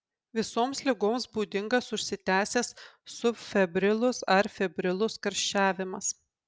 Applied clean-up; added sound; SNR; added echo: none; none; none; none.